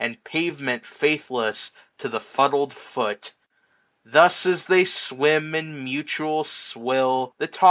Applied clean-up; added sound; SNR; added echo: none; none; none; none.